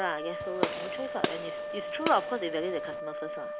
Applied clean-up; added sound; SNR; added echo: none; Gunshot, gunfire + Wind instrument, woodwind instrument; 2 dB; none.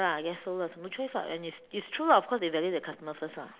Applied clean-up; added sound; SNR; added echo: none; none; none; none.